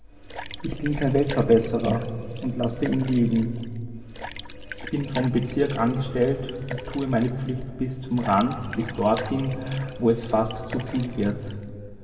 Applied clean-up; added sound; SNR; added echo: none; Liquid; 15 dB; reverberation time 2.3 s.